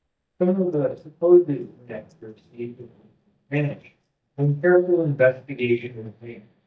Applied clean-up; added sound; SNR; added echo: neural mask model DeepFilterNet 3.